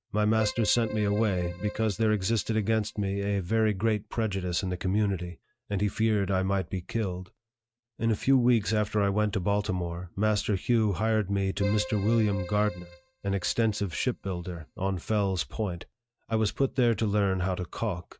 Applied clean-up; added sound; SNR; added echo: neural mask model RNNoise.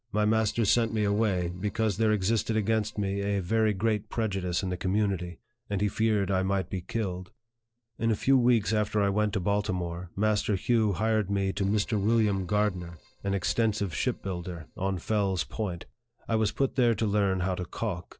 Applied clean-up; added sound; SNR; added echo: neural separator model SepFormer DNS4.